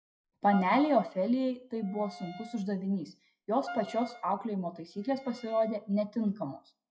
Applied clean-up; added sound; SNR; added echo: classical method WPE with log-MMSE.